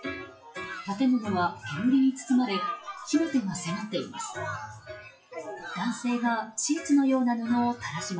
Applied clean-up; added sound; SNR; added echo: classical method WPE with log-MMSE.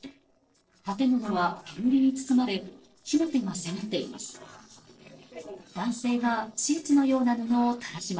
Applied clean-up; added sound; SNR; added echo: neural separator model SepFormer DNS4.